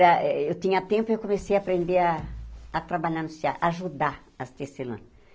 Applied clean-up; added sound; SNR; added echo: none; Bass drum; 17 dB; none.